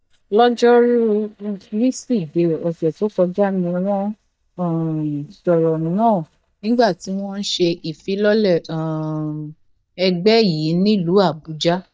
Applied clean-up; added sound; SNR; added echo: neural mask model DeepFilterNet 3.